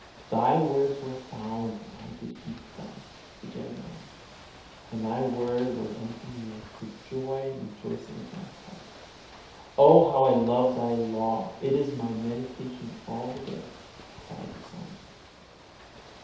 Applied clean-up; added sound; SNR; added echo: none; Ocean / Boat, Water vehicle; 19 dB; reverberation time 0.8 s.